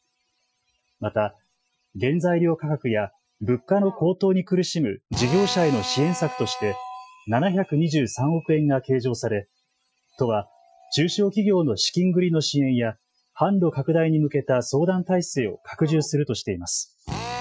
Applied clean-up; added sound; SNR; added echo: classical method Wiener filter.